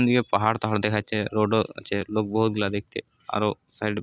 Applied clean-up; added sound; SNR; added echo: none; none; none; none.